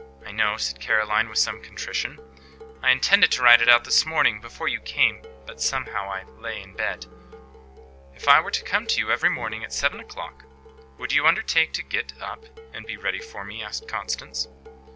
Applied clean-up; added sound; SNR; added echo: none; Musical instrument + Dishes, pots, and pans; 20 dB; none.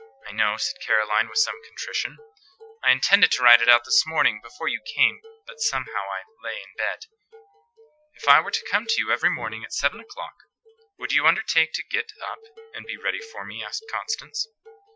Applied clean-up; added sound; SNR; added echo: classical method Wiener filter.